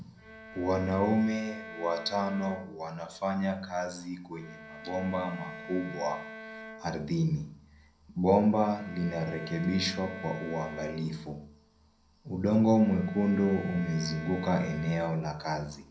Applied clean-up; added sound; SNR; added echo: none; Bowed string instrument; 15 dB; reverberation time 0.5 s.